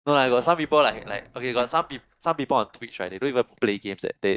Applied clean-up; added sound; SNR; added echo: neural mask model DeepFilterNet 3.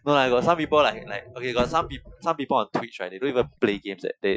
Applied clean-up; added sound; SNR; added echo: classical method Wiener filter.